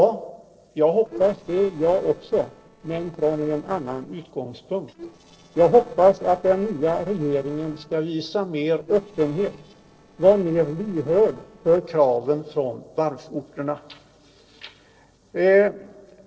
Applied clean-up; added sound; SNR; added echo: neural separator model SepFormer DNS4.